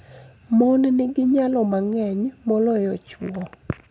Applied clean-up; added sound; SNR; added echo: none; none; none; none.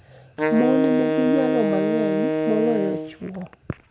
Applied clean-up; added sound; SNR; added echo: none; Wind instrument, woodwind instrument; -1 dB; none.